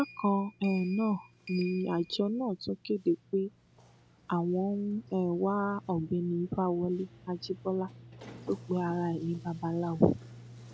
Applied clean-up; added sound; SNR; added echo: none; Sliding door; 19 dB; none.